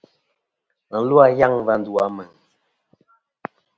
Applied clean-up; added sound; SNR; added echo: none; none; none; none.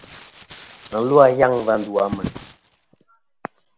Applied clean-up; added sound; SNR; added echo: none; Crumpling, crinkling; 16 dB; none.